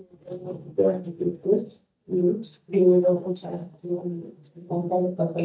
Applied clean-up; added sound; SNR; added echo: neural mask model DeepFilterNet 3.